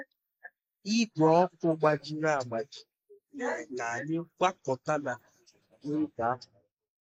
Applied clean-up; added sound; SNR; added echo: neural mask model Resemble Enhance denoiser.